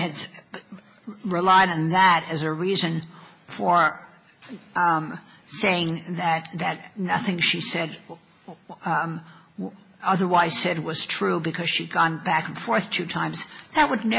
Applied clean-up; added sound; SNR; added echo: none; none; none; none.